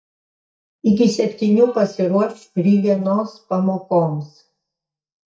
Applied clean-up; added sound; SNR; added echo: neural mask model DeepFilterNet 3.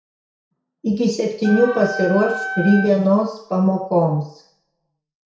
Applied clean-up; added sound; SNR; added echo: none; Wind instrument, woodwind instrument; 8 dB; reverberation time 0.6 s.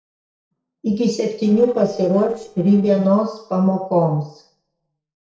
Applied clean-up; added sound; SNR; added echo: neural separator model SepFormer DNS4.